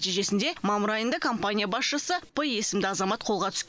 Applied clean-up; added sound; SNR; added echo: none; none; none; none.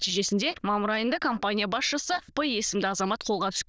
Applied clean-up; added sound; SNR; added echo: neural diffusion model UNIVERSE++.